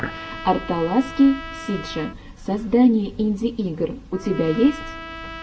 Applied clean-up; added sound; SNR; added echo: none; Trumpet; 15 dB; reverberation time 0.4 s.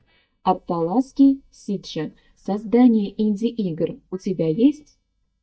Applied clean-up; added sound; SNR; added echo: neural mask model DeepFilterNet 3.